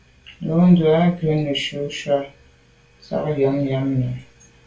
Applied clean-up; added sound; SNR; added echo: none; none; none; reverberation time 0.2 s.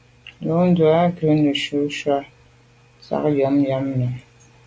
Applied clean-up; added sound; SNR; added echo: none; none; none; none.